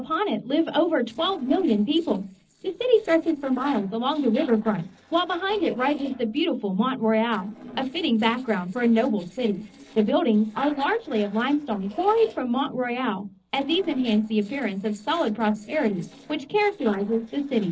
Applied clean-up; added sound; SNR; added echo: neural separator model SepFormer DNS4.